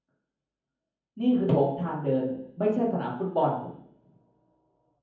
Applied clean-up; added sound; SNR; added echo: none; none; none; reverberation time 0.7 s.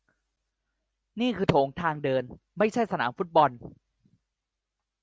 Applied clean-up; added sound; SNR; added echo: none; none; none; none.